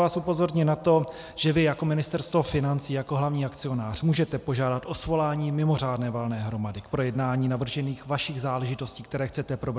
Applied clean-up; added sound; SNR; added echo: none; none; none; none.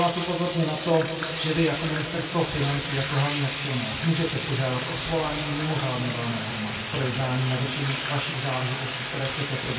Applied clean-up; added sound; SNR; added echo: none; Bathtub (filling or washing); 6 dB; reverberation time 2.1 s.